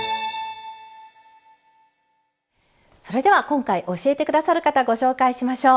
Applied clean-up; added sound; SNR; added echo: none; none; none; none.